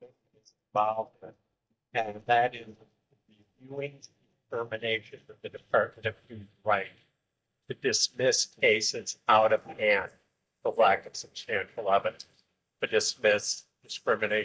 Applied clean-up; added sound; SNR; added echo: neural mask model DeepFilterNet 3.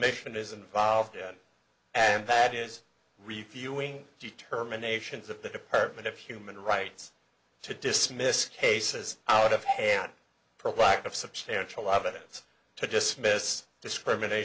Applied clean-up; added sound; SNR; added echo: none; none; none; none.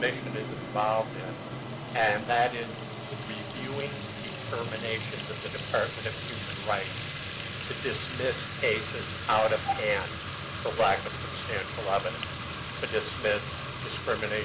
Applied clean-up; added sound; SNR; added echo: none; Fill (with liquid) / Trickle, dribble / Sink (filling or washing); 3 dB; none.